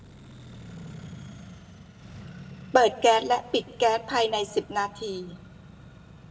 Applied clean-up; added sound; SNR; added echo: none; Accelerating, revving, vroom; 17 dB; reverberation time 0.5 s.